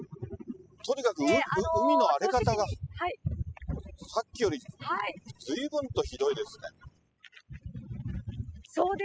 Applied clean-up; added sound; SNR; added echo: classical method spectral subtraction.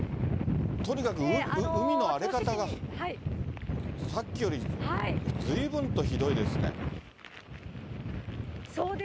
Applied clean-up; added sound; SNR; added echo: none; none; none; none.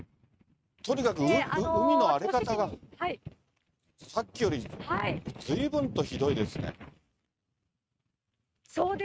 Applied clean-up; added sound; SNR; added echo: neural mask model RNNoise.